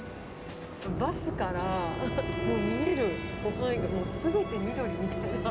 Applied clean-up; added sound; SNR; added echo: none; Bowed string instrument; 10 dB; none.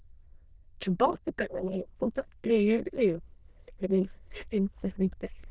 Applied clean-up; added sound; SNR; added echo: neural diffusion model UNIVERSE++.